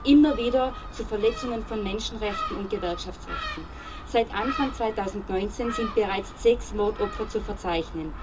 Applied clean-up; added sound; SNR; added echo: none; Gull, seagull; 9 dB; reverberation time 0.2 s.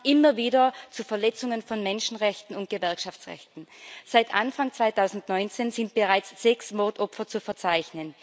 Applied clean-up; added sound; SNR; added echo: none; none; none; none.